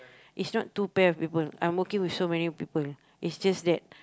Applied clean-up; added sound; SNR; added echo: none; none; none; none.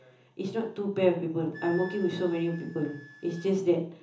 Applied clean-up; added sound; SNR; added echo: none; Wind instrument, woodwind instrument; 20 dB; reverberation time 0.7 s.